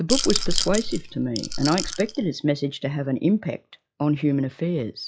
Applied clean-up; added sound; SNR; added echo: classical method log-MMSE.